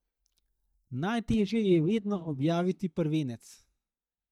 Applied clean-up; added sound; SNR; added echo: neural mask model DeepFilterNet 3.